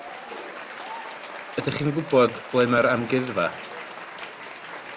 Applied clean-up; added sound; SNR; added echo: none; Applause / Cheering; 11 dB; none.